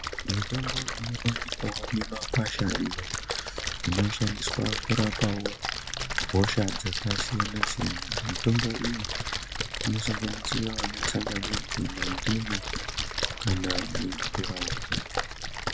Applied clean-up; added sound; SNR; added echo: none; Splash, splatter; 1 dB; none.